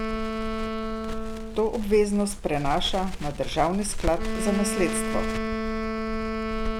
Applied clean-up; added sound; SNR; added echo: none; Crackle + Wind instrument, woodwind instrument; 1 dB; none.